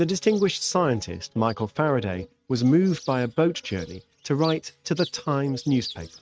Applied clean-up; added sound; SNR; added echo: neural mask model RNNoise.